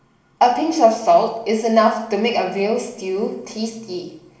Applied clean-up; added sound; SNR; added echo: none; none; none; reverberation time 0.9 s.